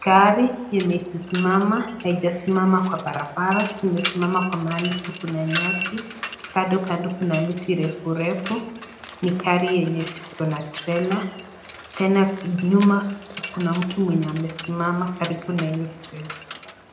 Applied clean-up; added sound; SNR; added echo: none; Mechanisms; 10 dB; reverberation time 0.7 s.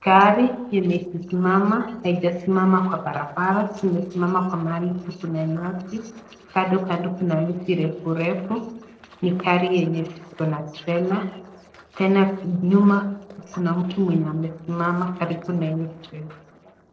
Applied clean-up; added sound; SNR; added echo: neural separator model SepFormer DNS4.